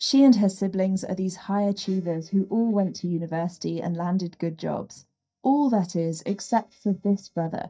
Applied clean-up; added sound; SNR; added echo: neural mask model DeepFilterNet 3.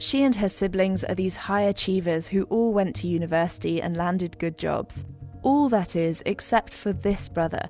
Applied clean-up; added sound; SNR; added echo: none; none; none; none.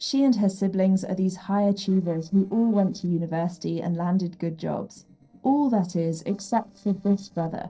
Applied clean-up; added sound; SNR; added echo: neural separator model SepFormer DNS4.